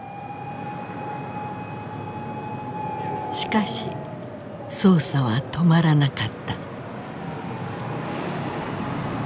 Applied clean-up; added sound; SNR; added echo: none; none; none; none.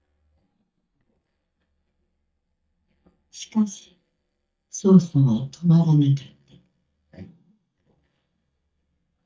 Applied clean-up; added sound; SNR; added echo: neural mask model DeepFilterNet 3.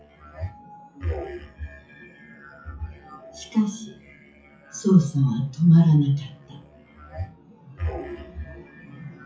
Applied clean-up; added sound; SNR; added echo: classical method WPE with log-MMSE.